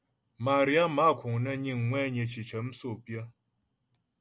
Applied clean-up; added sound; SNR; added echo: none; none; none; none.